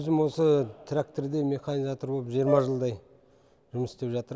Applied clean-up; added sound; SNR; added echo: none; Brass instrument; 8 dB; none.